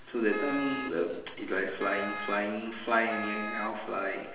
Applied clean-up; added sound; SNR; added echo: none; Wind instrument, woodwind instrument; 9 dB; reverberation time 1.0 s.